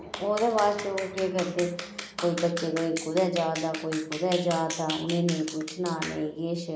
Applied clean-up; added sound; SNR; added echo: none; Clapping; 11 dB; none.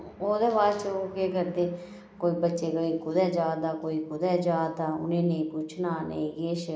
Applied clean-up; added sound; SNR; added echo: none; none; none; none.